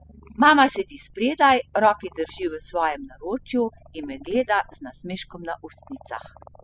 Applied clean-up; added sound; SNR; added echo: classical method spectral subtraction.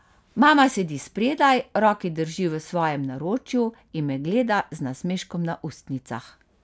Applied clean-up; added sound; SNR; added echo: none; none; none; none.